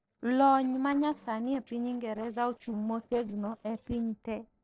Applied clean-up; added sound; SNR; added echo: neural separator model SepFormer DNS4.